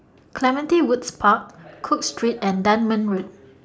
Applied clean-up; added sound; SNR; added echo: none; none; none; none.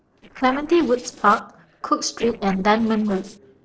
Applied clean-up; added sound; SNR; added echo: neural separator model SepFormer DNS4.